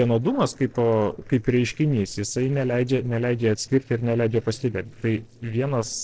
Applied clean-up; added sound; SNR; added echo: neural separator model SepFormer DNS4.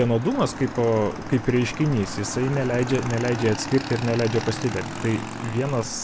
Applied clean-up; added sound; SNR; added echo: none; Motorcycle / Engine; 9 dB; none.